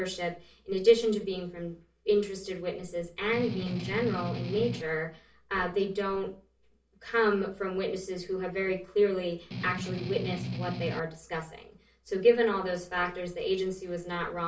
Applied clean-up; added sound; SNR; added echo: none; Strum; 5 dB; reverberation time 0.3 s.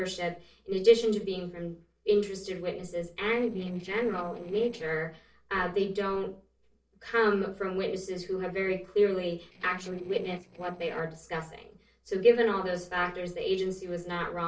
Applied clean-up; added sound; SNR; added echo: neural separator model SepFormer DNS4.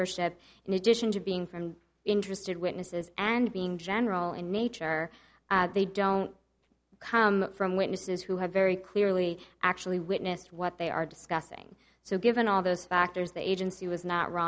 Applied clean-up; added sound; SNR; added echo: none; none; none; none.